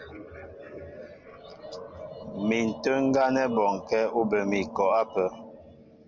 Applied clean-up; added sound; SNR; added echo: none; none; none; none.